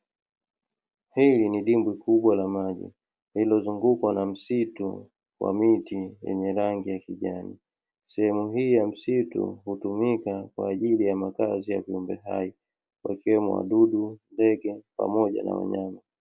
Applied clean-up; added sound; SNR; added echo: none; none; none; none.